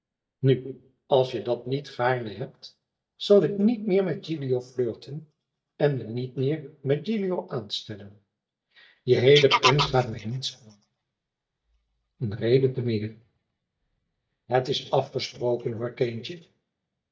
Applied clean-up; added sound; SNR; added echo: neural mask model DeepFilterNet 3.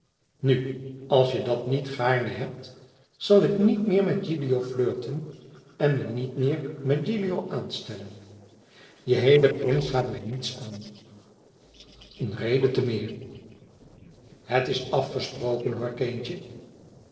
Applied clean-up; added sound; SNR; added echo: neural separator model SepFormer DNS4.